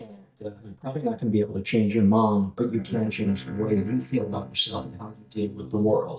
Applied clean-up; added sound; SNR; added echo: neural mask model DeepFilterNet 3.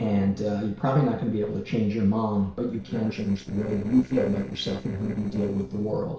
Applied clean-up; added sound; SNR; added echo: neural separator model SepFormer DNS4.